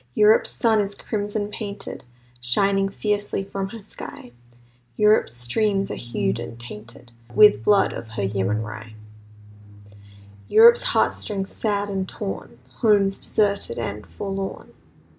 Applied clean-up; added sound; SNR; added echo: none; none; none; none.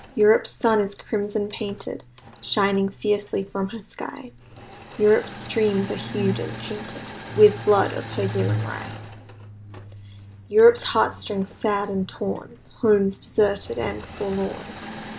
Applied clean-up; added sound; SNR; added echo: none; Engine / Mechanisms; 17 dB; none.